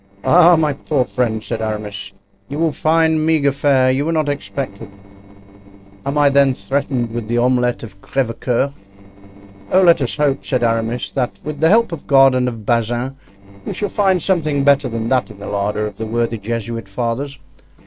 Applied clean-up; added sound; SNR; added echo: neural separator model SepFormer DNS4.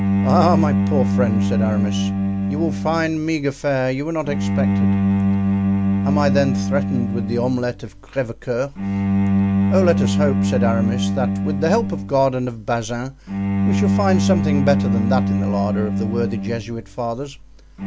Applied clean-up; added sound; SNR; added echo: none; Bowed string instrument; -3 dB; none.